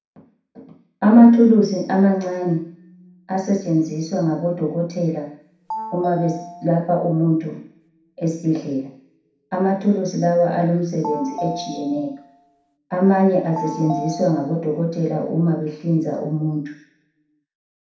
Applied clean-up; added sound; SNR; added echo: none; Telephone; 13 dB; reverberation time 0.6 s.